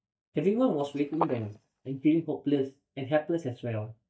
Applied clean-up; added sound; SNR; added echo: neural mask model DeepFilterNet 3.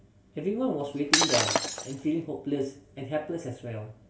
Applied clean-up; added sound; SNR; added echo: none; Shatter; -4 dB; reverberation time 0.4 s.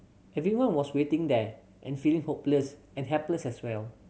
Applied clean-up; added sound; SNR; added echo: none; none; none; none.